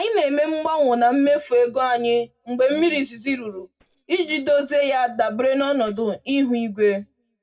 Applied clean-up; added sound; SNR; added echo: neural separator model SepFormer DNS4.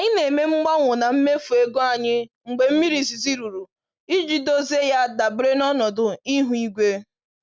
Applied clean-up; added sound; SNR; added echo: none; none; none; none.